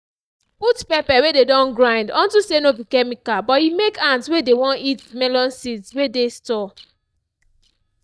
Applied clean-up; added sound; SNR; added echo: neural mask model DeepFilterNet 3.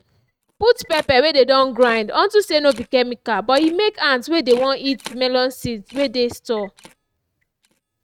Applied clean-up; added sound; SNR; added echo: neural mask model RNNoise.